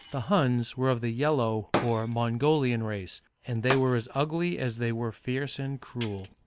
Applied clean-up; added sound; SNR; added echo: none; Shatter; 12 dB; none.